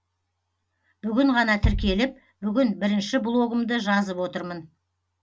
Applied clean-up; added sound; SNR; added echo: none; Bass drum; 5 dB; none.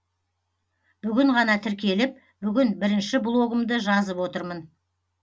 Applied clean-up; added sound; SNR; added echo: none; none; none; none.